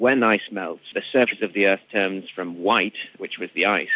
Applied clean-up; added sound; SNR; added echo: none; none; none; none.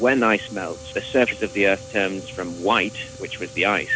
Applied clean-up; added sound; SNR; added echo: none; Wind instrument, woodwind instrument + Fire; 16 dB; none.